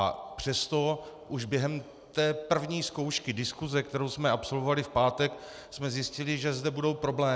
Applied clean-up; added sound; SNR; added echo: none; none; none; none.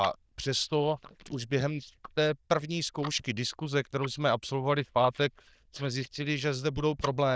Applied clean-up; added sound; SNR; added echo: neural diffusion model UNIVERSE++.